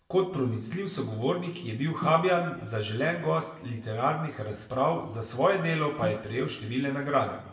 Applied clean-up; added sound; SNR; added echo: none; Snare drum; 12 dB; reverberation time 0.9 s.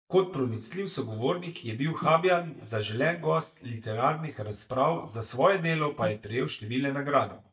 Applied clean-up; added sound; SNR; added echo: neural mask model DeepFilterNet 3.